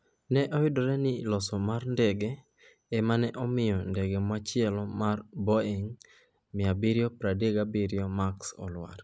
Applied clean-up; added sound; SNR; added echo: none; none; none; none.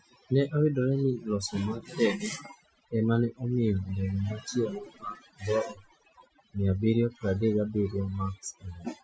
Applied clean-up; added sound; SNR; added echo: classical method Wiener filter.